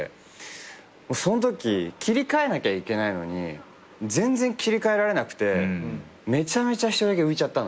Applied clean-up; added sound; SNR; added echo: none; none; none; none.